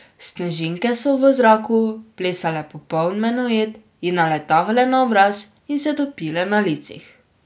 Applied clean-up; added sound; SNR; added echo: none; none; none; none.